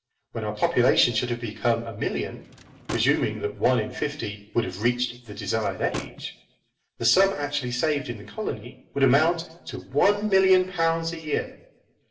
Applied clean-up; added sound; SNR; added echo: none; Drawer open or close / Wood; 15 dB; reverberation time 0.6 s.